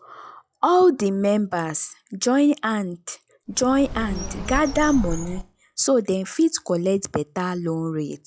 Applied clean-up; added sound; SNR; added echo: classical method log-MMSE.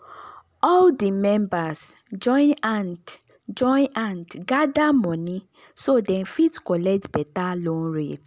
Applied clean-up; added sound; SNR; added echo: none; none; none; none.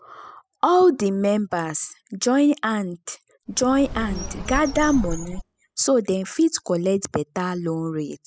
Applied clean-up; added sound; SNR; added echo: classical method spectral subtraction.